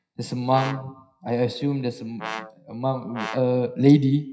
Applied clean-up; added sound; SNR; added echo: classical method WPE with log-MMSE.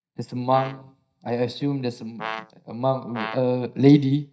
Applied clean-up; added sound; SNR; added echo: neural mask model DeepFilterNet 3.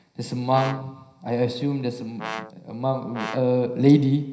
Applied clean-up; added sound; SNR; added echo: none; Brass instrument; 13 dB; reverberation time 0.9 s.